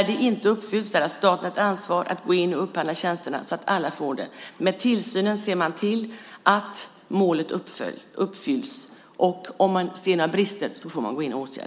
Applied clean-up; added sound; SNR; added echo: none; none; none; none.